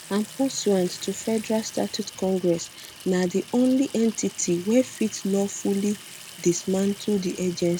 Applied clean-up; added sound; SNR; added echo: none; Sink (filling or washing) / Water tap, faucet; 17 dB; none.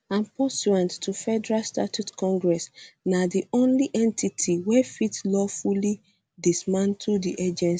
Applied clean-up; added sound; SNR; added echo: none; none; none; none.